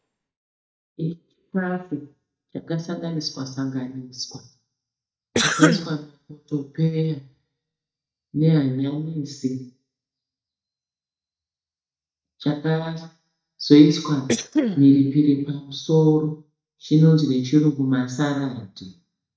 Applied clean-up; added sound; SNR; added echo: neural mask model DeepFilterNet 3.